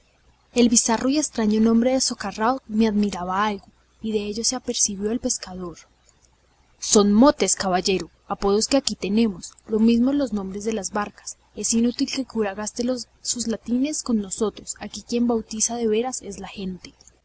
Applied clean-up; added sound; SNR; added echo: none; none; none; none.